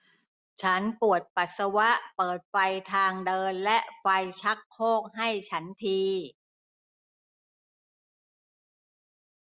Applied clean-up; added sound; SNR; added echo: none; none; none; none.